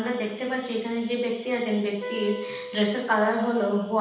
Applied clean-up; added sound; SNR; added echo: none; Wind instrument, woodwind instrument; 11 dB; reverberation time 0.9 s.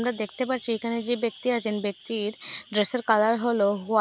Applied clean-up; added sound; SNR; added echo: none; none; none; none.